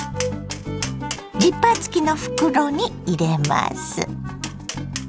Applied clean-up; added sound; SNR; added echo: none; Tap; 14 dB; none.